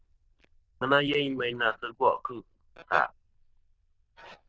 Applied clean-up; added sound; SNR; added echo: neural diffusion model UNIVERSE++.